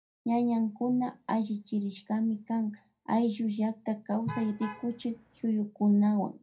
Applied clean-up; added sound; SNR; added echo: none; Alarm / Truck; 16 dB; reverberation time 0.2 s.